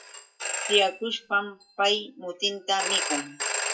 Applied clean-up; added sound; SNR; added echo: classical method WPE with log-MMSE.